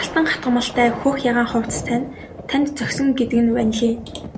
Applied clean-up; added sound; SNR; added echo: none; Thunder; 12 dB; none.